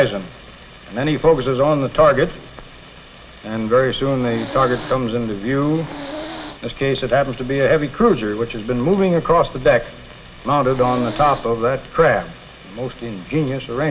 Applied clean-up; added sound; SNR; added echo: none; Hiss; 13 dB; reverberation time 0.9 s.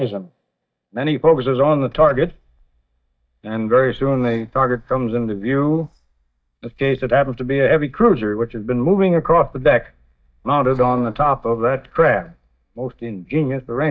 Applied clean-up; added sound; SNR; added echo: neural mask model DeepFilterNet 3.